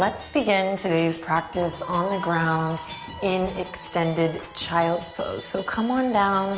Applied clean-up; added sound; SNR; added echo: none; none; none; none.